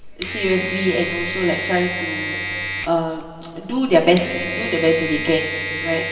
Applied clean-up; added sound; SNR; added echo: none; Domestic sounds, home sounds; 6 dB; reverberation time 2.4 s.